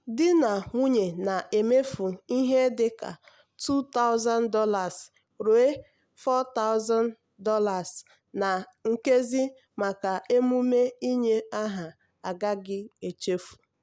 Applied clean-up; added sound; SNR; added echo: none; none; none; none.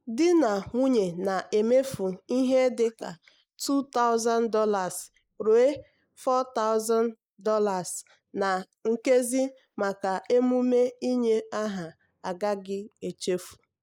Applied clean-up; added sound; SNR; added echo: neural mask model Resemble Enhance denoiser.